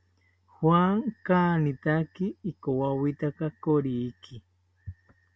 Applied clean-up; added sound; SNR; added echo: none; none; none; none.